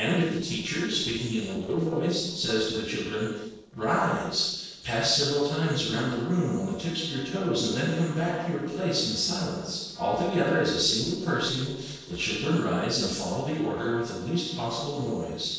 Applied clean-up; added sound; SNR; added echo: neural separator model SepFormer DNS4.